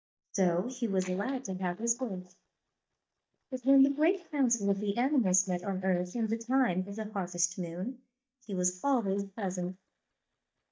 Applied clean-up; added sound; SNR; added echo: neural mask model DeepFilterNet 3.